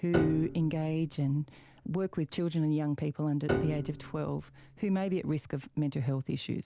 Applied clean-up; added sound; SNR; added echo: none; Piano; 8 dB; none.